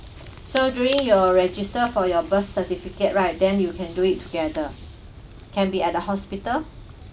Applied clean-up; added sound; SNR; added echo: none; Crackle; 15 dB; none.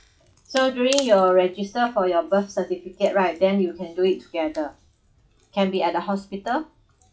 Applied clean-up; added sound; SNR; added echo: classical method log-MMSE.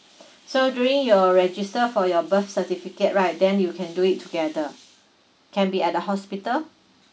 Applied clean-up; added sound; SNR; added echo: none; none; none; none.